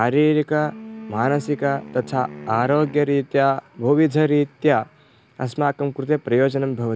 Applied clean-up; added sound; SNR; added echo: none; Wind instrument, woodwind instrument; 18 dB; none.